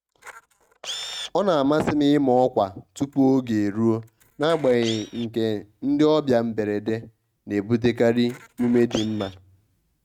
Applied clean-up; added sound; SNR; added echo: neural mask model RNNoise.